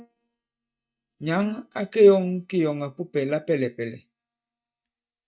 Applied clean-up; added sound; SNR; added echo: neural mask model DeepFilterNet 3.